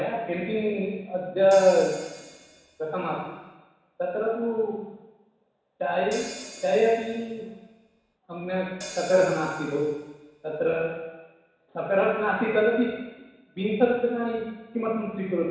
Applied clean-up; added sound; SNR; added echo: none; Hi-hat; 17 dB; reverberation time 1.1 s.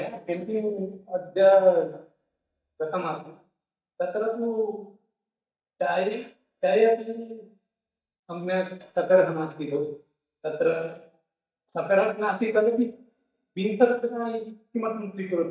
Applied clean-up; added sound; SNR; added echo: neural mask model DeepFilterNet 3.